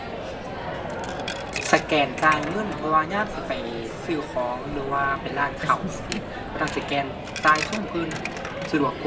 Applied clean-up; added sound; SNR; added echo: none; Coin (dropping); 5 dB; reverberation time 1.0 s.